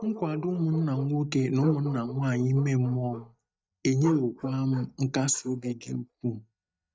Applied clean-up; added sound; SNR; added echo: neural mask model DeepFilterNet 3.